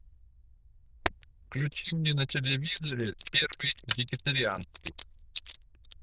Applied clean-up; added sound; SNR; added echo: neural diffusion model UNIVERSE++.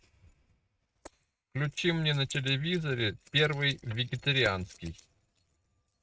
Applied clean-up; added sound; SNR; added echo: neural mask model RNNoise.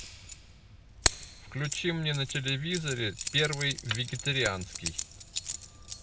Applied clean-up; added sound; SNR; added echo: none; Keys jangling; 4 dB; none.